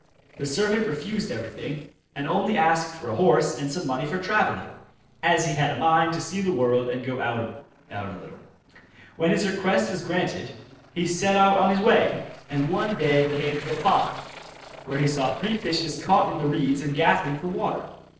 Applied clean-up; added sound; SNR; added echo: neural separator model SepFormer DNS4.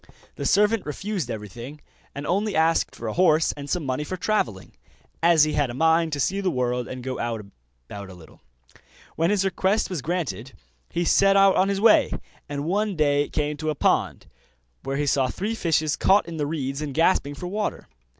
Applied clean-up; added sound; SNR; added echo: none; none; none; none.